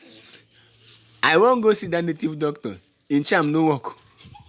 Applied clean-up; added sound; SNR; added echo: none; none; none; none.